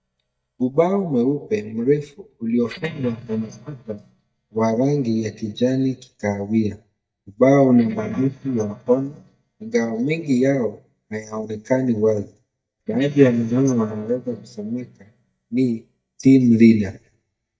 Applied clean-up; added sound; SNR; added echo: neural mask model DeepFilterNet 3.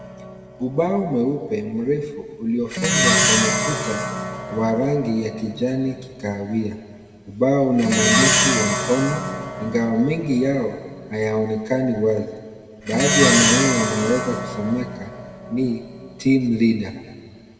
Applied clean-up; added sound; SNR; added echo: none; Plucked string instrument; 2 dB; reverberation time 1.8 s.